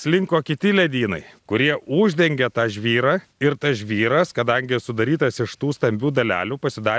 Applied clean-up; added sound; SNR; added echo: none; none; none; none.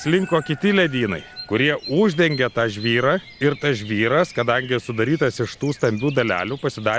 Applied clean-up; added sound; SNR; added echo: none; Bird vocalization, bird call, bird song; 20 dB; none.